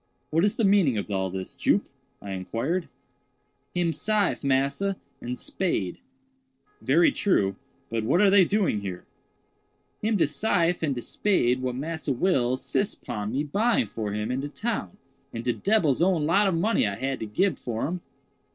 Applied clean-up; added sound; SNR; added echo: neural separator model SepFormer DNS4.